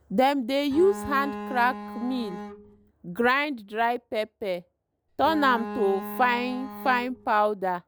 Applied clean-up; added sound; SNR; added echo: none; Bowed string instrument; 10 dB; none.